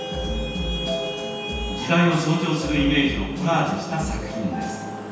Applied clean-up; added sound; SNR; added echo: none; Traffic noise, roadway noise / Vehicle horn, car horn, honking; 11 dB; reverberation time 1.2 s.